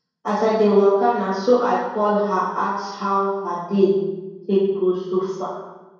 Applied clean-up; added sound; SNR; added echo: none; none; none; reverberation time 0.9 s.